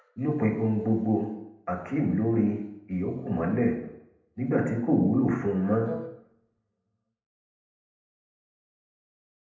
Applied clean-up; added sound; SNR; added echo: none; Wind instrument, woodwind instrument; 11 dB; reverberation time 0.7 s.